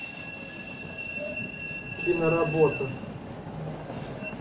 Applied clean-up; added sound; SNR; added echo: none; Train; 4 dB; reverberation time 0.3 s.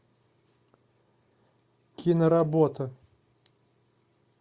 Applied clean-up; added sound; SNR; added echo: none; none; none; none.